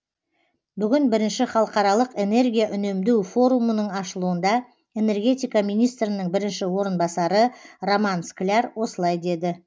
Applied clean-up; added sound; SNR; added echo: none; none; none; none.